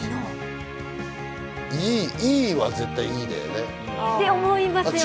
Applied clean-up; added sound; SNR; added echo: none; none; none; none.